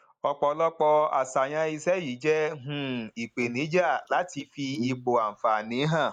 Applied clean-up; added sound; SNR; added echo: neural mask model Resemble Enhance denoiser.